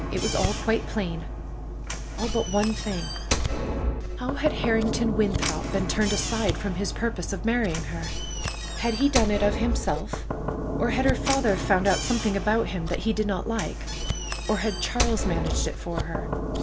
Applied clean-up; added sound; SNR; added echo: none; Knock / Slam + Scissors; 1 dB; none.